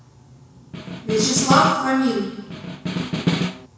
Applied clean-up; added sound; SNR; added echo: none; Snare drum; 2 dB; reverberation time 1.0 s.